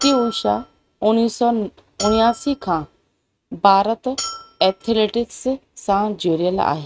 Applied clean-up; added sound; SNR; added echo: neural mask model RNNoise.